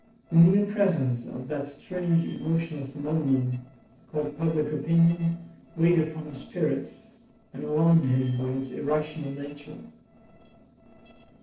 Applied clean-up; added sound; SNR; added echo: neural separator model SepFormer DNS4.